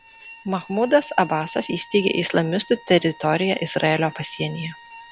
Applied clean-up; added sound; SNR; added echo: none; Bowed string instrument; 20 dB; none.